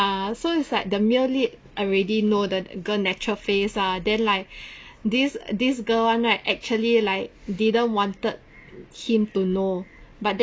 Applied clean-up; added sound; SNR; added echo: none; none; none; none.